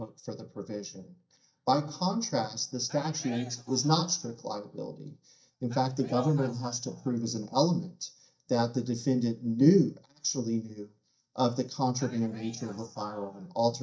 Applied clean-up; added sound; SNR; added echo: neural mask model DeepFilterNet 3.